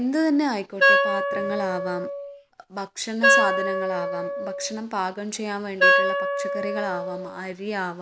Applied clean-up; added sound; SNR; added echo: none; Wind instrument, woodwind instrument; -5 dB; none.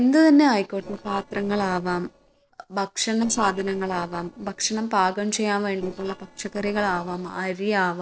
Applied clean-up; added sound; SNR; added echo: neural separator model SepFormer DNS4.